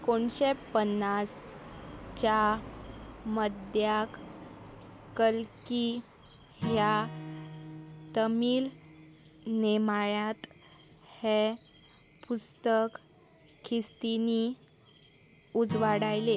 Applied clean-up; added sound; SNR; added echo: none; Acoustic guitar / Strum; 15 dB; none.